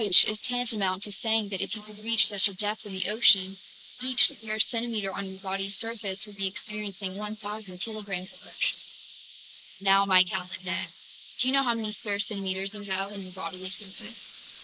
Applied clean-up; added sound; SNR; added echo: neural mask model Resemble Enhance denoiser.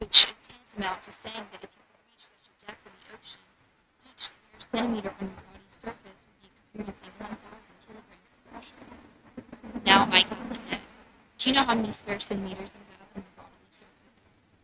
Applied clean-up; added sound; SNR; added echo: neural mask model RNNoise.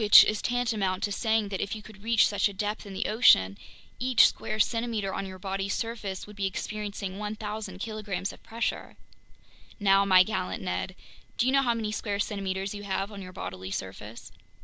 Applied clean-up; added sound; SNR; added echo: none; none; none; none.